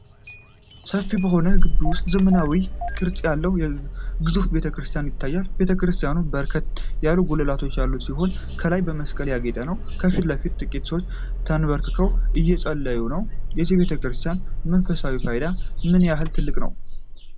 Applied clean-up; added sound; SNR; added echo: none; Engine starting / Car; -2 dB; none.